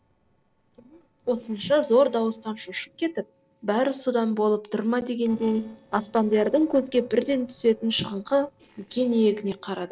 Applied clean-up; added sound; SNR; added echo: neural separator model SepFormer DNS4.